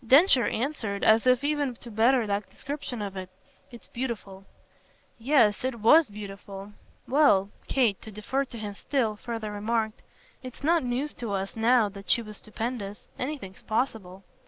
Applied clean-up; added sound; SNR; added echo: none; none; none; none.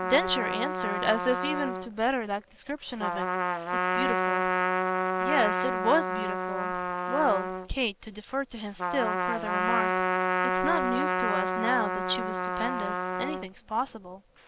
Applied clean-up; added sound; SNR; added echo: none; Trumpet; -2 dB; none.